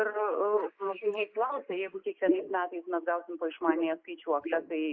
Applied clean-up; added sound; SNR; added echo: neural mask model Resemble Enhance denoiser.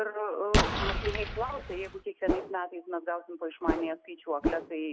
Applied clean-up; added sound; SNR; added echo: none; Whoosh, swoosh, swish + Explosion; -3 dB; none.